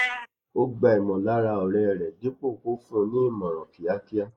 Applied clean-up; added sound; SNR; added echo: neural mask model Resemble Enhance denoiser.